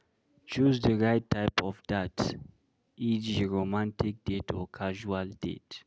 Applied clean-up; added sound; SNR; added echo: none; none; none; none.